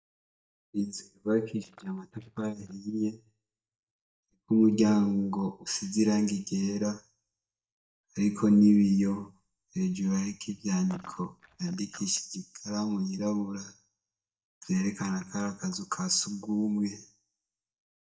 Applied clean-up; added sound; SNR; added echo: neural mask model DeepFilterNet 3.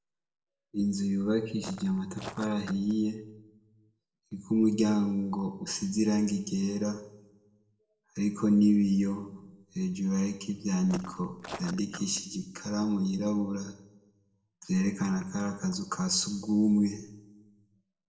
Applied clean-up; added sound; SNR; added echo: neural separator model SepFormer DNS4.